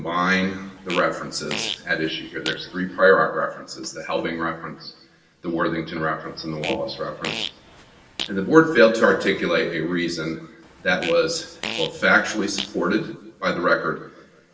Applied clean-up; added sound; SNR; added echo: none; Fart; 12 dB; reverberation time 0.9 s.